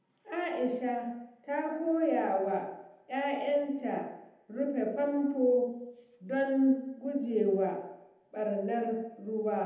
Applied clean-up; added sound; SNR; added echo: none; none; none; reverberation time 0.8 s.